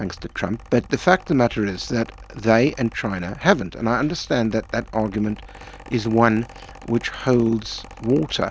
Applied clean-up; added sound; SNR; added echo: none; Mechanical fan; 19 dB; none.